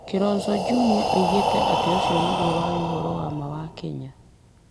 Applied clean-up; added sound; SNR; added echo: none; Breathing; 0 dB; none.